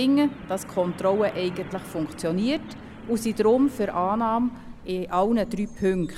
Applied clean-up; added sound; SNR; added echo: none; Truck; 15 dB; none.